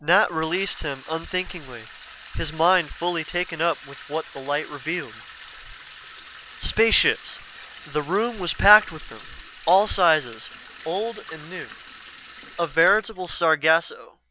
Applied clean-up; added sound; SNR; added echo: none; Sink (filling or washing) / Water tap, faucet; 14 dB; none.